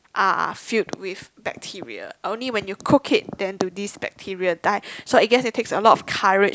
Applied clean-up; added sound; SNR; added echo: none; none; none; none.